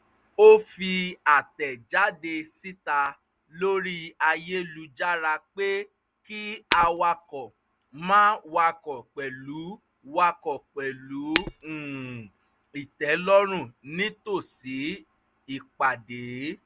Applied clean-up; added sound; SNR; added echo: none; Shatter; 9 dB; none.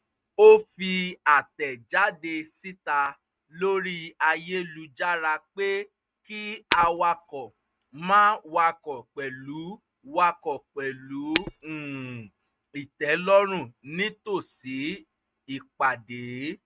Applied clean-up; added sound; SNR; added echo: neural mask model RNNoise.